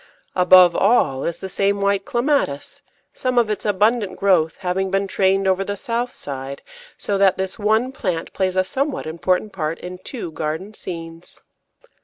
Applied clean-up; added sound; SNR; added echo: none; none; none; none.